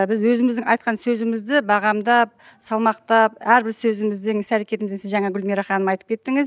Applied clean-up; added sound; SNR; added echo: none; none; none; none.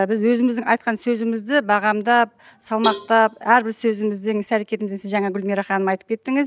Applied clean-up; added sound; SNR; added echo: none; Cowbell; 12 dB; none.